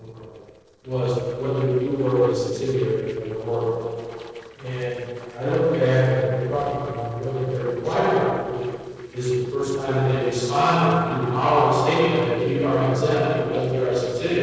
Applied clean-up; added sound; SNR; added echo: neural separator model SepFormer DNS4.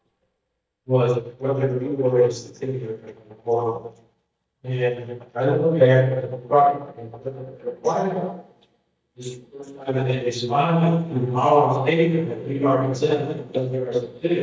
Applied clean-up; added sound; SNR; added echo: neural mask model DeepFilterNet 3.